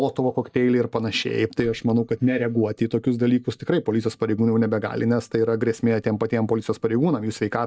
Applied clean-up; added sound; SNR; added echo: neural mask model DeepFilterNet 3.